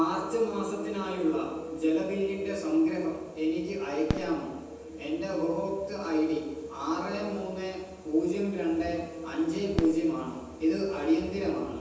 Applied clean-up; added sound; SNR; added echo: none; Fireworks; 15 dB; reverberation time 1.1 s.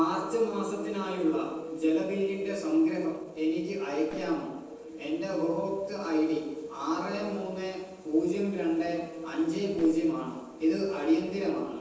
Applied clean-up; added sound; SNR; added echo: neural separator model SepFormer DNS4.